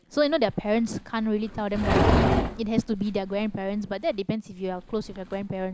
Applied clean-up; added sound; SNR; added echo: none; Livestock, farm animals, working animals; 2 dB; none.